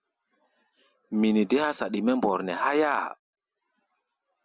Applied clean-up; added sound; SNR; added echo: none; none; none; none.